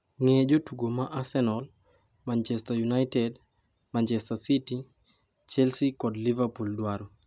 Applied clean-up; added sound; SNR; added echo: none; none; none; none.